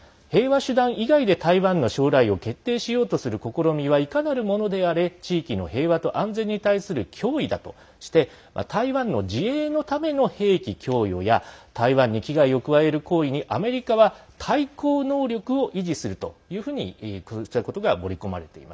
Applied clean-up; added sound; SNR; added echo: none; none; none; none.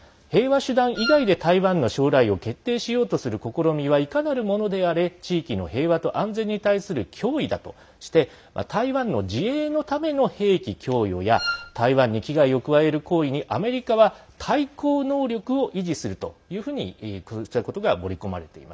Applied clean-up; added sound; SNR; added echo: none; Wind instrument, woodwind instrument; 8 dB; none.